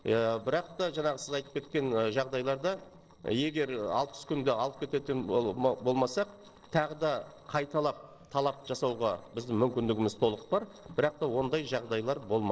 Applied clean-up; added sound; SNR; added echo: neural separator model SepFormer DNS4.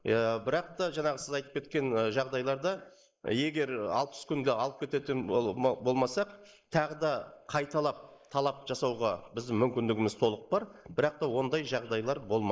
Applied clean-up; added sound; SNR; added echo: neural mask model Resemble Enhance denoiser.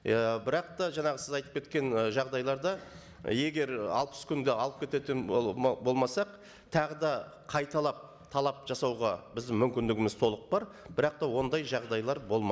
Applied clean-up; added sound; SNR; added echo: none; none; none; none.